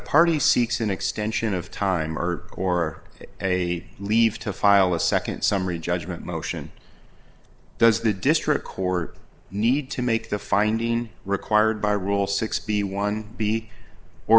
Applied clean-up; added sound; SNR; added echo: none; none; none; none.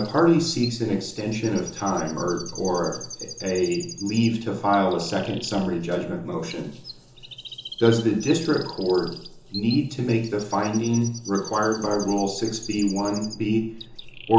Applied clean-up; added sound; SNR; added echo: none; Chirp, tweet; 15 dB; reverberation time 0.6 s.